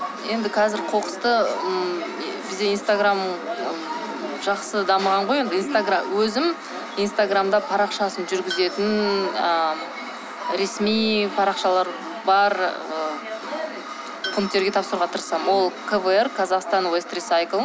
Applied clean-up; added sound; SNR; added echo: none; Tools; 18 dB; none.